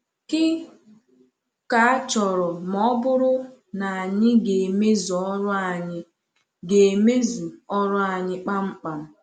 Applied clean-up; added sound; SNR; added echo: none; none; none; none.